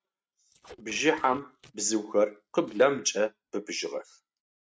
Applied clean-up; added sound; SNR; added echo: neural mask model RNNoise.